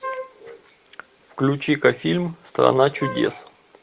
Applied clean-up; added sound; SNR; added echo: none; Wind instrument, woodwind instrument; 11 dB; none.